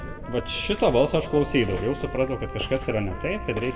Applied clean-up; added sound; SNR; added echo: none; Trumpet; 16 dB; reverberation time 1.2 s.